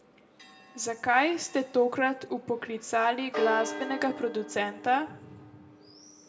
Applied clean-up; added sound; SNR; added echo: none; Church bell; 11 dB; reverberation time 0.7 s.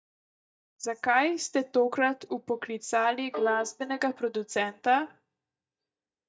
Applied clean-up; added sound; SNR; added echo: neural mask model DeepFilterNet 3.